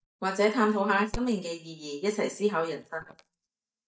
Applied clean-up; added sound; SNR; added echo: neural mask model DeepFilterNet 3.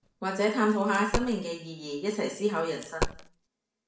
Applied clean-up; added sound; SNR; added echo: none; Coin (dropping); 7 dB; reverberation time 0.6 s.